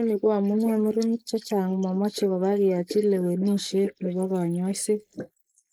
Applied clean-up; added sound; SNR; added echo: neural mask model Resemble Enhance denoiser.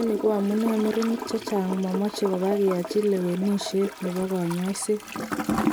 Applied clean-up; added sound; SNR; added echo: none; Toilet flush / Gurgling; 7 dB; none.